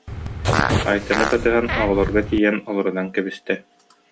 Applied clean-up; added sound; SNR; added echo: none; Fart; 1 dB; none.